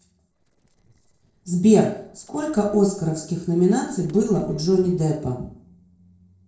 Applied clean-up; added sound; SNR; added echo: neural separator model SepFormer DNS4.